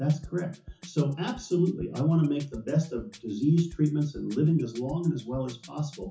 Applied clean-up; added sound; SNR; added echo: classical method WPE with log-MMSE.